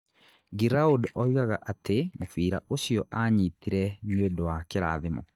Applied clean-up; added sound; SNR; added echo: neural mask model DeepFilterNet 3.